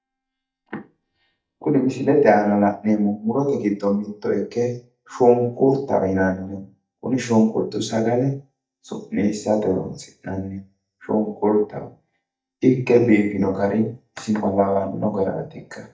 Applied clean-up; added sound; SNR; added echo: neural mask model DeepFilterNet 3.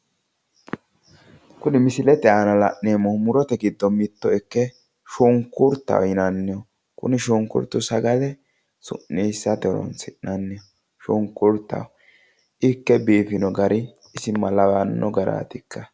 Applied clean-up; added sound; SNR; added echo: none; none; none; none.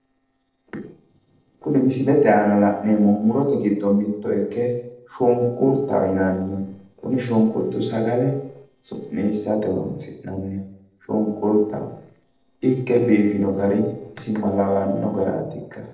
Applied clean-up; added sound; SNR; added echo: neural separator model SepFormer DNS4.